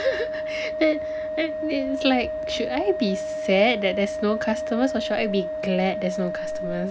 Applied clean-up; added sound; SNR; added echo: none; Organ; 4 dB; none.